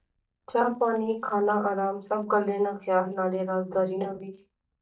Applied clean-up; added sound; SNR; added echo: neural mask model DeepFilterNet 3.